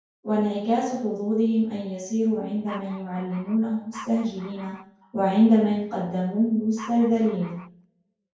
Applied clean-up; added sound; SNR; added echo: none; Dog; 19 dB; reverberation time 0.5 s.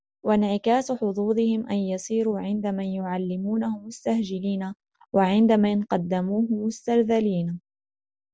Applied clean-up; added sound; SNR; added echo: none; none; none; none.